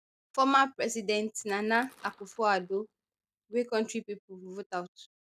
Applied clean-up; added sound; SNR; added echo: neural mask model DeepFilterNet 3.